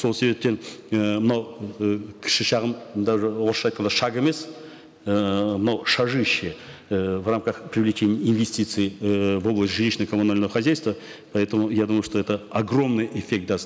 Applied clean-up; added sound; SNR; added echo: none; none; none; none.